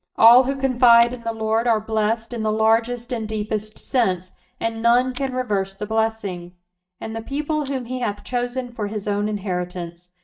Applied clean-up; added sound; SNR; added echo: neural mask model DeepFilterNet 3.